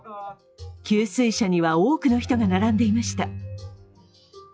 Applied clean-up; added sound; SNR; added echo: classical method log-MMSE.